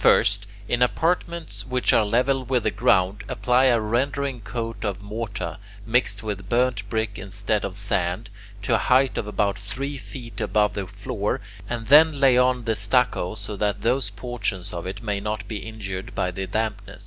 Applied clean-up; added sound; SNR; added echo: none; none; none; none.